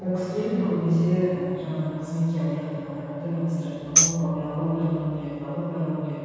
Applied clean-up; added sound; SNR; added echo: none; Tambourine; -1 dB; reverberation time 2.2 s.